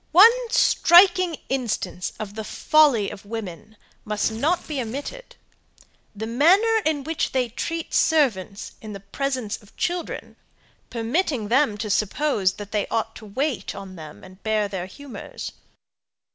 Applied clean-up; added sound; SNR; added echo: none; Tearing; 17 dB; none.